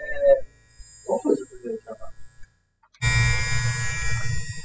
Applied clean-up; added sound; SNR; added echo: classical method spectral subtraction.